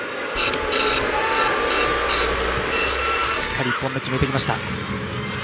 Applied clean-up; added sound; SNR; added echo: none; Printer; -1 dB; none.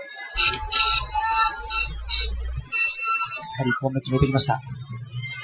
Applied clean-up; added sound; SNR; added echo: classical method Wiener filter.